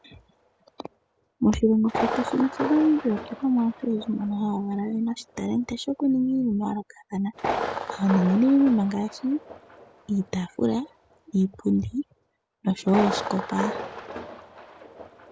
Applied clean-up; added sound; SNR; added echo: none; Thunder; 10 dB; none.